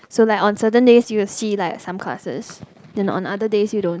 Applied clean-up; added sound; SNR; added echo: none; none; none; none.